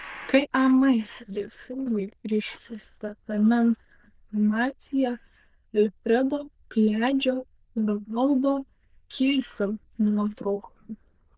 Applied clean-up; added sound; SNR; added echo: neural diffusion model UNIVERSE++.